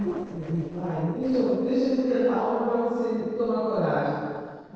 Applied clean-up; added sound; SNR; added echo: neural separator model SepFormer DNS4.